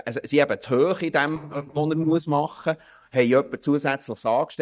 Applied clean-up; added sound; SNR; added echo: neural mask model DeepFilterNet 3.